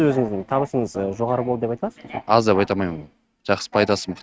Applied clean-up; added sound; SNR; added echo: neural mask model RNNoise.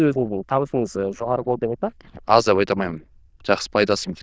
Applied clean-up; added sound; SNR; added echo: neural diffusion model UNIVERSE++.